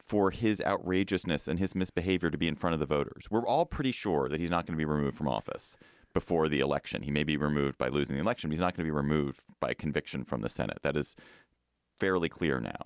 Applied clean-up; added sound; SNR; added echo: none; none; none; none.